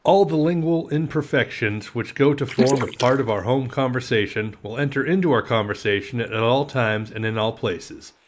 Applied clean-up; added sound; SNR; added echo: neural mask model Resemble Enhance denoiser.